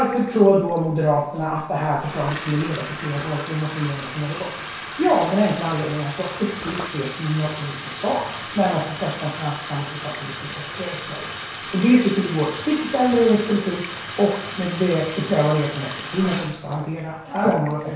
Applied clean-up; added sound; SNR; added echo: none; Bathtub (filling or washing); 9 dB; reverberation time 0.6 s.